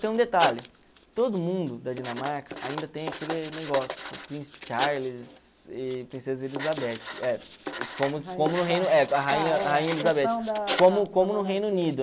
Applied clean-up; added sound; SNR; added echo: none; Writing; 11 dB; none.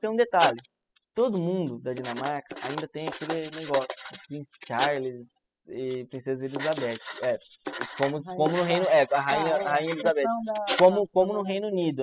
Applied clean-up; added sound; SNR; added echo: classical method spectral subtraction.